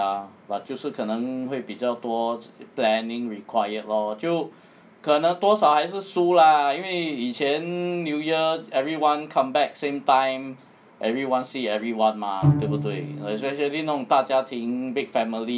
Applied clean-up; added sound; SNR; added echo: none; Bowed string instrument; 4 dB; none.